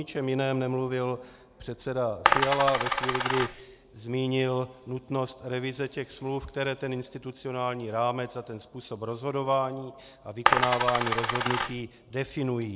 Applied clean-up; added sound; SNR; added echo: none; Coin (dropping); -3 dB; none.